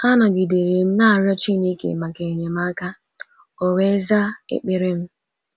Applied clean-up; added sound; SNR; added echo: none; none; none; none.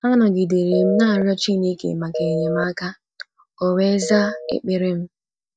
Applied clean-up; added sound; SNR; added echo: neural mask model DeepFilterNet 3.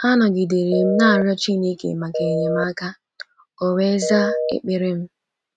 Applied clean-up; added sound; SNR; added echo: neural mask model RNNoise.